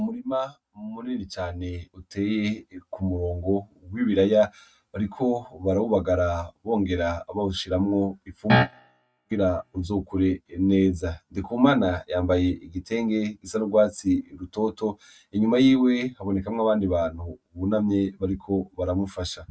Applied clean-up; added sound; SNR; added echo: neural mask model RNNoise.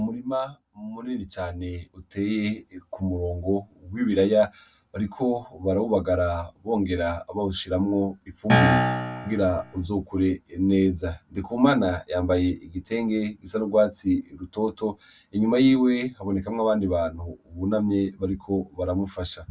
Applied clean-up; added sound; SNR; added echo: none; Piano; -2 dB; none.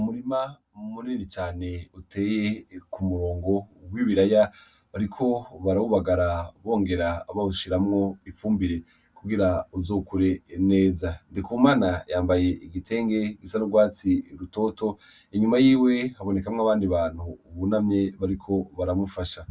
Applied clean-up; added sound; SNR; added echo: none; none; none; none.